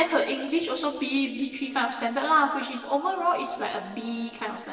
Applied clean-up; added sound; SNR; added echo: neural separator model SepFormer DNS4.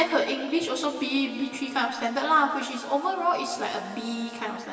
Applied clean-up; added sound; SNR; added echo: none; Bowed string instrument; 18 dB; reverberation time 2.6 s.